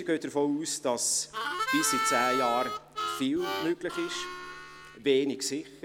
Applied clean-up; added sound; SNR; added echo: none; Harmonica; 2 dB; none.